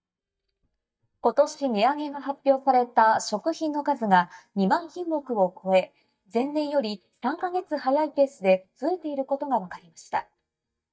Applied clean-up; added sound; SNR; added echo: neural mask model DeepFilterNet 3.